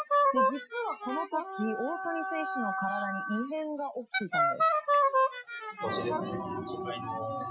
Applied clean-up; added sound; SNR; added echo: classical method Wiener filter.